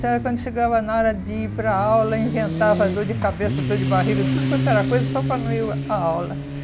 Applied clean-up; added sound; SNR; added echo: none; Motorcycle; 2 dB; none.